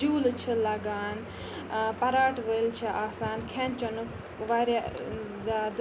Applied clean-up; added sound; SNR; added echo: none; Bowed string instrument; 19 dB; none.